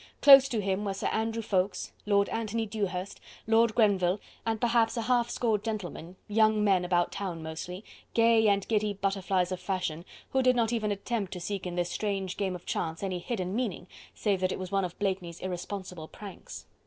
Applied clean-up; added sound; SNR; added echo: none; none; none; none.